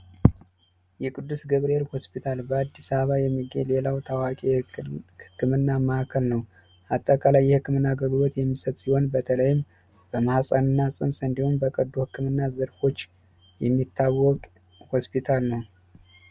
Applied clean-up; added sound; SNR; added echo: none; none; none; none.